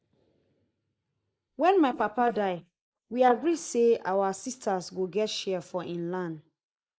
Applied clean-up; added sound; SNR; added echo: neural mask model Resemble Enhance denoiser.